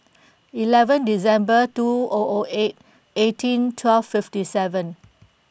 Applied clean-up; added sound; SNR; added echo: none; none; none; none.